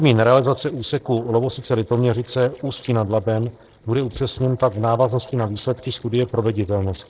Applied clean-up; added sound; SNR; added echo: neural separator model SepFormer DNS4.